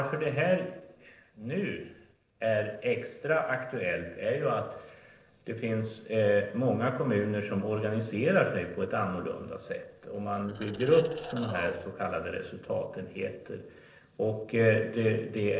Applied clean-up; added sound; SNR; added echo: neural separator model SepFormer DNS4.